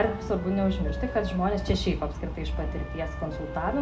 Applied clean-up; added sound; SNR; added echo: none; Wind instrument, woodwind instrument; 14 dB; reverberation time 0.4 s.